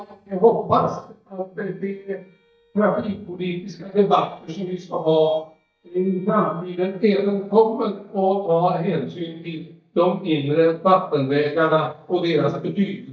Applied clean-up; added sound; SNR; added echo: neural mask model DeepFilterNet 3.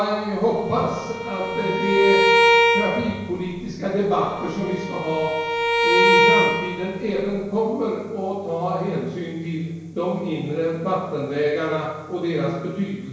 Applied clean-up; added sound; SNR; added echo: none; Bowed string instrument; -3 dB; reverberation time 1.0 s.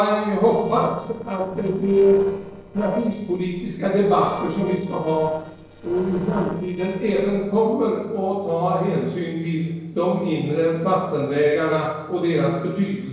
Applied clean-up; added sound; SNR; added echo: neural separator model SepFormer DNS4.